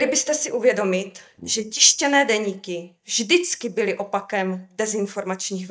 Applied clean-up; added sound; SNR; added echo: neural mask model DeepFilterNet 3.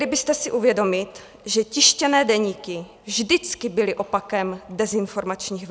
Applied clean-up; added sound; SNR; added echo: none; none; none; none.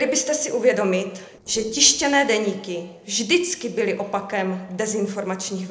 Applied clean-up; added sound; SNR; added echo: neural separator model SepFormer DNS4.